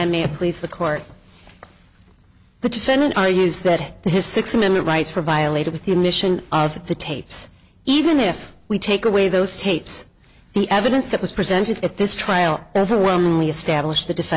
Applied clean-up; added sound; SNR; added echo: none; none; none; none.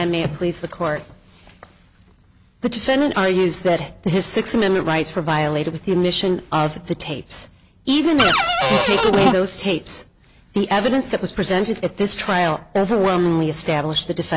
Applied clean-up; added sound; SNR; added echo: none; Cupboard open or close; -3 dB; none.